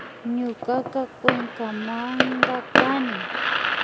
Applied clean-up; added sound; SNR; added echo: none; Fireworks; -2 dB; none.